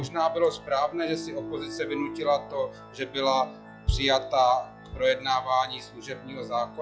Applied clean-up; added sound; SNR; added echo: classical method log-MMSE.